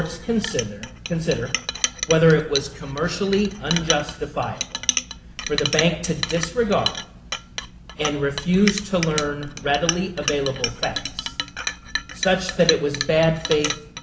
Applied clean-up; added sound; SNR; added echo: none; Chink, clink; 6 dB; none.